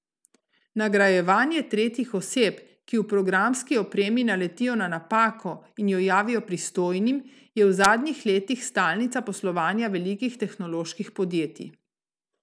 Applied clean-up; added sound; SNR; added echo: none; none; none; none.